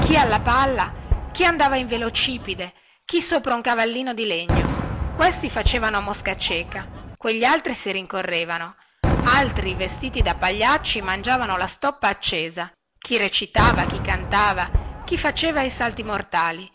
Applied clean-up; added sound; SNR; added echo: none; Fireworks; 5 dB; none.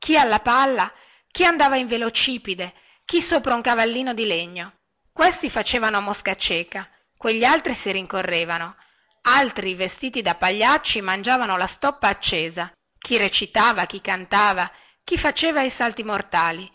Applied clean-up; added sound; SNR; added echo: none; none; none; none.